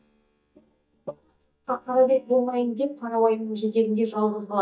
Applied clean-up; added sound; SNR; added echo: neural mask model DeepFilterNet 3.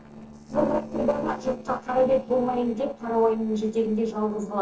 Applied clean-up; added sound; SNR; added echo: neural separator model SepFormer DNS4.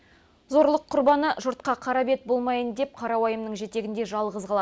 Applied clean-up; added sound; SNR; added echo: none; none; none; none.